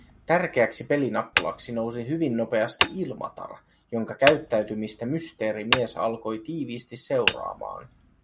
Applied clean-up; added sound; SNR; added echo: none; Hammer; 5 dB; none.